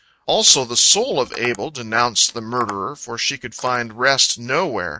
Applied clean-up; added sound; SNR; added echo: neural mask model RNNoise.